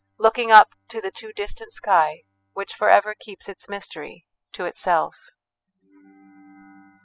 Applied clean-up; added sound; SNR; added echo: classical method spectral subtraction.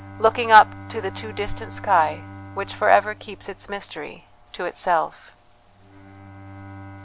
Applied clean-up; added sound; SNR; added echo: none; Bowed string instrument; 18 dB; none.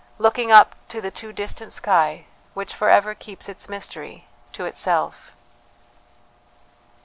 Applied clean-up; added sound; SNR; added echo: none; none; none; none.